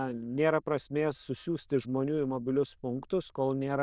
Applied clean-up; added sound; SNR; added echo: neural diffusion model UNIVERSE++.